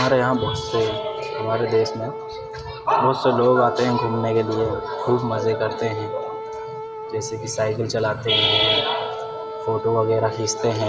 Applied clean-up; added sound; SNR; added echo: none; Wind instrument, woodwind instrument; 9 dB; reverberation time 2.3 s.